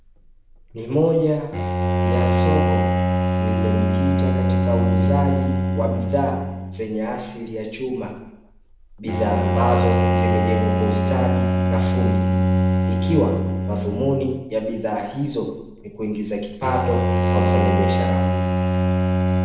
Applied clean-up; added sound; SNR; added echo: none; Bowed string instrument; -5 dB; reverberation time 0.7 s.